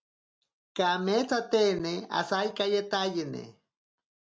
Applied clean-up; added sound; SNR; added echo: none; none; none; none.